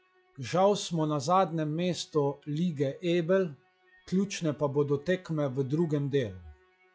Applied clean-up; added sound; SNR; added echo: classical method log-MMSE.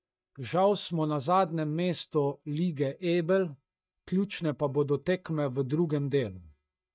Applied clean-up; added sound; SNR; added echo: neural mask model DeepFilterNet 3.